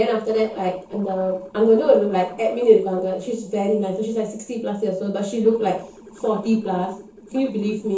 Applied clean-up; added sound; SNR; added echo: neural separator model SepFormer DNS4.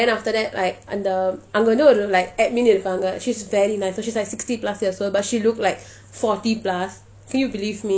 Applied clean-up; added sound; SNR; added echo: none; none; none; none.